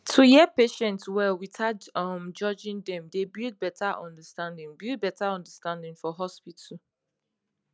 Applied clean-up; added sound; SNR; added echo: none; none; none; none.